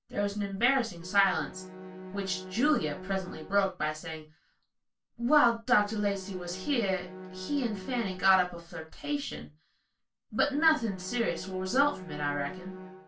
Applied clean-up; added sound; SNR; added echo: none; Bowed string instrument; 14 dB; reverberation time 0.2 s.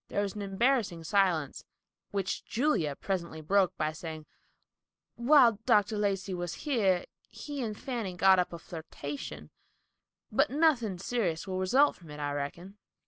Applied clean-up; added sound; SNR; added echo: none; none; none; none.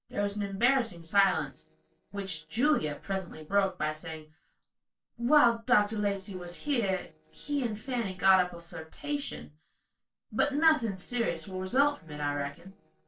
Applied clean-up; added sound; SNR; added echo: neural separator model SepFormer DNS4.